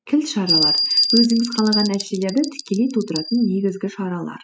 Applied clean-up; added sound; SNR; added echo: classical method spectral subtraction.